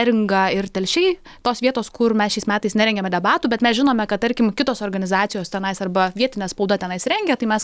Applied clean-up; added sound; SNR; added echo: none; none; none; none.